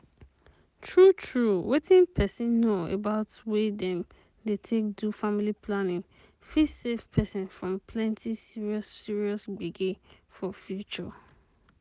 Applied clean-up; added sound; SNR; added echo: none; none; none; none.